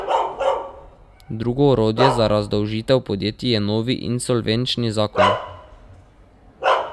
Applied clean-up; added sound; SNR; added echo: none; Bark; 4 dB; none.